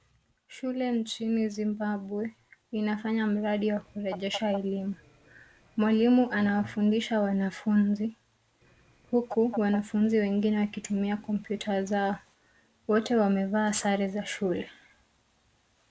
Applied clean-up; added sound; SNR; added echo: none; Fowl; 19 dB; none.